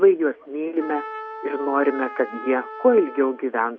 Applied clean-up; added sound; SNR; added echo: none; Trumpet; 14 dB; none.